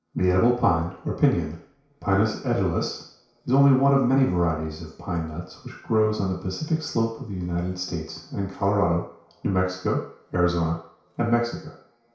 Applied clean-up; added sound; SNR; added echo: none; none; none; reverberation time 0.6 s.